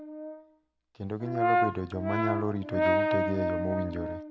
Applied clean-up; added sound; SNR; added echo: none; Brass instrument; -4 dB; none.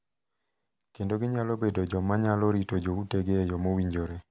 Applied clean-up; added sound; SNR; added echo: none; none; none; none.